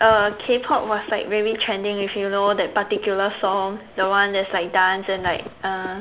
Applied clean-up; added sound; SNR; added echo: none; Frog; 19 dB; none.